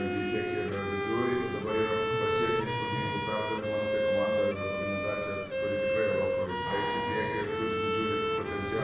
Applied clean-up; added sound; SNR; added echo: none; Bowed string instrument; -2 dB; reverberation time 0.9 s.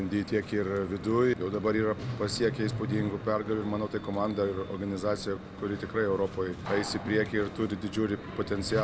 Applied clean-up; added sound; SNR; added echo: none; none; none; none.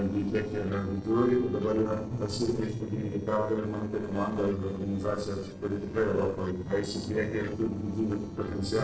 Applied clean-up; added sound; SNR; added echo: neural separator model SepFormer DNS4.